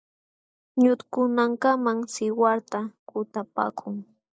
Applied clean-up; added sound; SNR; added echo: neural mask model Resemble Enhance denoiser.